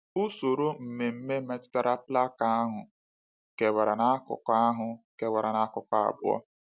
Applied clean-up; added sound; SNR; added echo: none; none; none; none.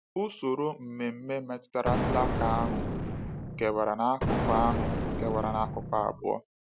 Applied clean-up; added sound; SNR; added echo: none; Explosion; 0 dB; none.